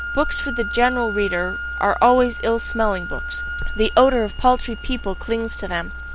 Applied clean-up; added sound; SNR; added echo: none; Wind instrument, woodwind instrument; 10 dB; none.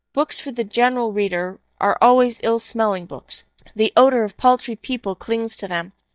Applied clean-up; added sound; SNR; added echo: neural mask model DeepFilterNet 3.